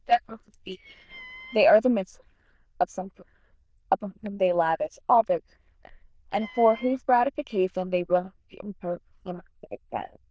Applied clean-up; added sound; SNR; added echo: neural diffusion model UNIVERSE++.